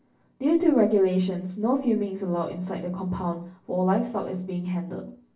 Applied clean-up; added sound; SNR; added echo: none; none; none; reverberation time 0.3 s.